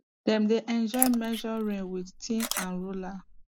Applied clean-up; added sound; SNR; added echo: neural mask model Resemble Enhance denoiser.